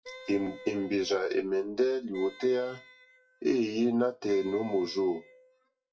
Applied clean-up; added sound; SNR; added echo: classical method WPE with log-MMSE.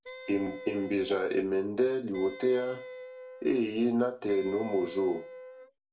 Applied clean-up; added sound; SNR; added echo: none; Wind instrument, woodwind instrument; 14 dB; reverberation time 0.3 s.